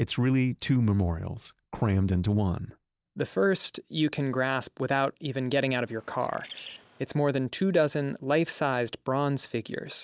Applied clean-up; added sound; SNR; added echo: none; Bird; 20 dB; none.